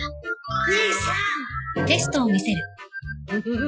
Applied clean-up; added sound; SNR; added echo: classical method Wiener filter.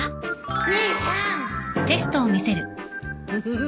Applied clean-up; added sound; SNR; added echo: none; none; none; none.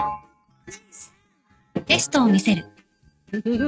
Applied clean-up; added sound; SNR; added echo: neural mask model RNNoise.